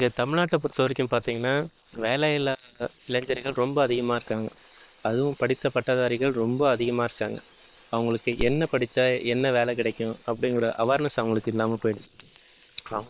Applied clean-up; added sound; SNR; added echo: neural separator model SepFormer WHAM!.